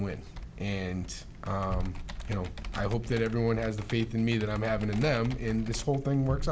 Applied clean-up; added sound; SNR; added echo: none; Computer keyboard; 13 dB; none.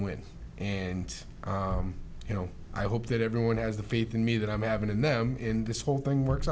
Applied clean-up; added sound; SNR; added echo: none; none; none; none.